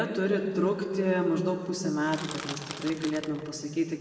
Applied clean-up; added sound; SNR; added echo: none; Crushing; 12 dB; reverberation time 2.1 s.